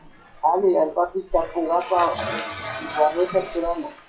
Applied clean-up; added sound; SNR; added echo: classical method WPE with log-MMSE.